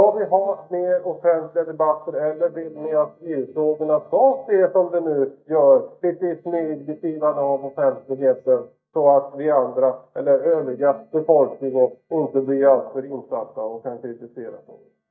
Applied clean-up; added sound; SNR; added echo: neural mask model DeepFilterNet 3.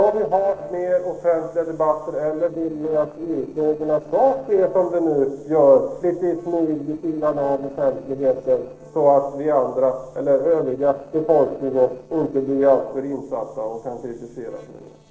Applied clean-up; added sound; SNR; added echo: neural separator model SepFormer DNS4.